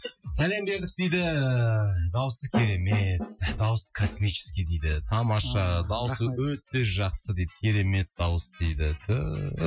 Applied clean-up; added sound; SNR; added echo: classical method Wiener filter.